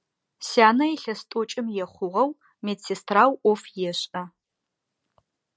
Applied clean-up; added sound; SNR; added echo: none; none; none; none.